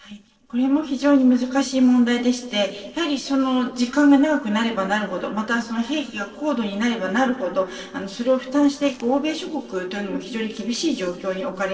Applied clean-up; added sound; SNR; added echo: neural separator model SepFormer DNS4.